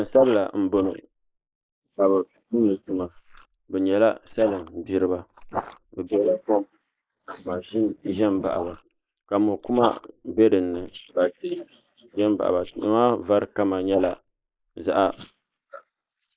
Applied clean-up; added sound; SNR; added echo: neural mask model Resemble Enhance denoiser.